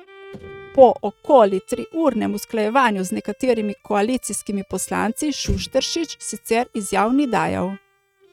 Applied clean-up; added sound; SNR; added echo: neural mask model RNNoise.